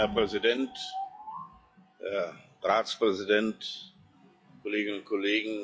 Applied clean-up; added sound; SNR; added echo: classical method log-MMSE.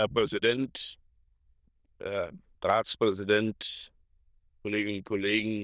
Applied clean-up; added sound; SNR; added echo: neural diffusion model UNIVERSE++.